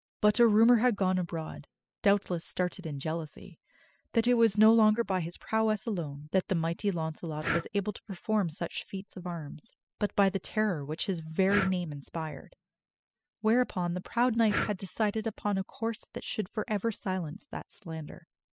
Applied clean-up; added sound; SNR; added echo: classical method spectral subtraction.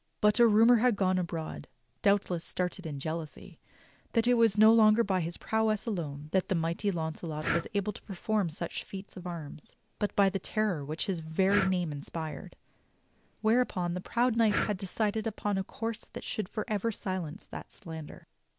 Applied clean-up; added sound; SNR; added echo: none; Breathing; 12 dB; none.